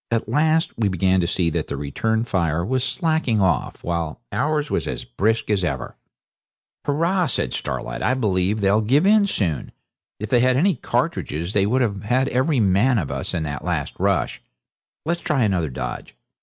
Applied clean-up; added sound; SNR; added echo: none; none; none; none.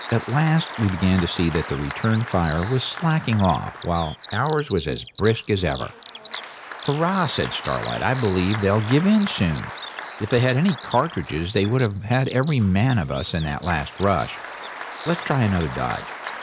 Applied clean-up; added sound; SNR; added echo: none; Bird vocalization, bird call, bird song + Applause; 11 dB; none.